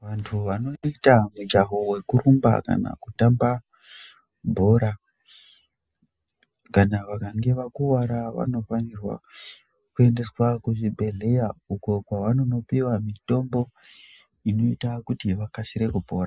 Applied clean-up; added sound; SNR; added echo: none; none; none; none.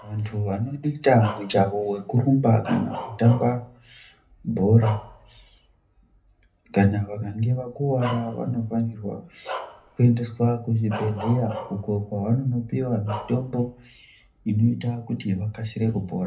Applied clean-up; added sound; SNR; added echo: none; Bark; 16 dB; reverberation time 0.3 s.